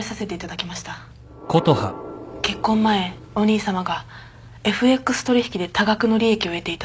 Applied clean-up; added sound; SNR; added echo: none; none; none; none.